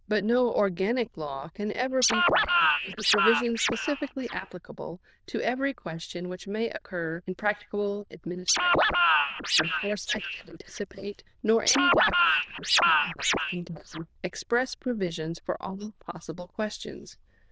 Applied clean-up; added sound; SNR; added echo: neural diffusion model UNIVERSE++.